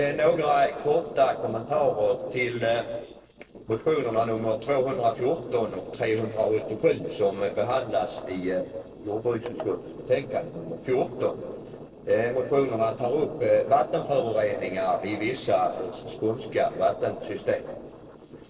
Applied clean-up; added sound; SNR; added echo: neural separator model SepFormer DNS4.